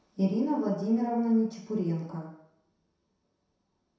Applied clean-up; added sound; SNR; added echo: none; none; none; reverberation time 0.7 s.